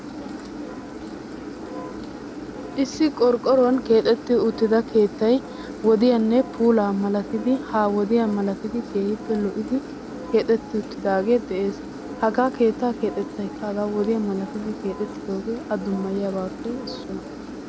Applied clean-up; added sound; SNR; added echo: none; Engine; 11 dB; none.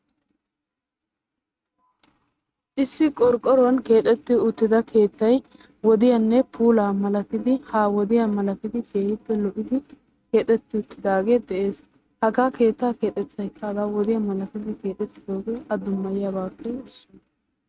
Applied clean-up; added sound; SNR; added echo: neural mask model RNNoise.